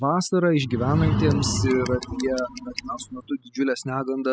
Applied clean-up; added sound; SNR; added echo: classical method spectral subtraction.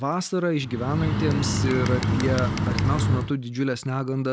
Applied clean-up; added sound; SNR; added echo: none; Bird; -2 dB; none.